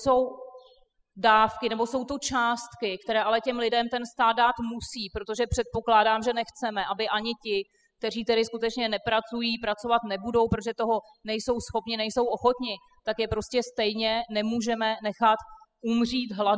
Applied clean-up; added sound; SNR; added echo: classical method spectral subtraction.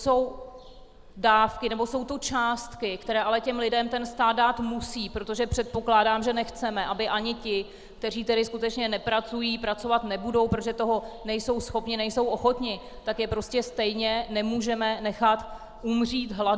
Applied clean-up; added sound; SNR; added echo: none; Bird vocalization, bird call, bird song; 20 dB; none.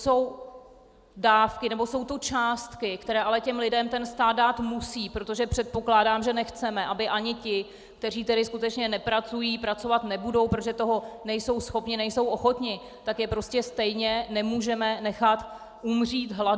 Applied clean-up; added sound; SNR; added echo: none; none; none; none.